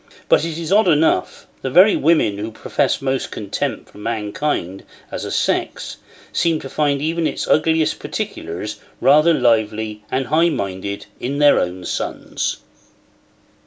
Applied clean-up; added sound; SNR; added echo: none; none; none; none.